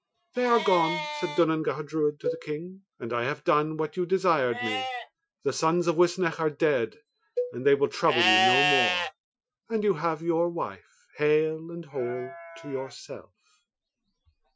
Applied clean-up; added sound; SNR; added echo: classical method Wiener filter.